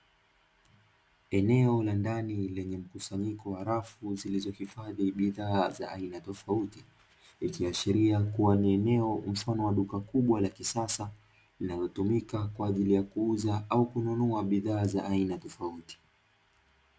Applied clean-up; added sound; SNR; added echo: none; none; none; none.